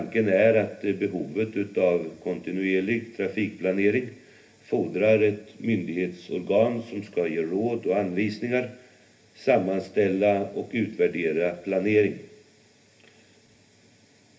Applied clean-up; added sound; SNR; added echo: none; none; none; reverberation time 0.3 s.